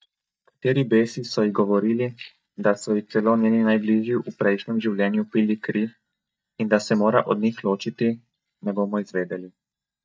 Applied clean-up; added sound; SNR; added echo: neural mask model DeepFilterNet 3.